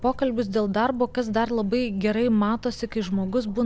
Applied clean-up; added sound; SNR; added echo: none; Writing; 19 dB; none.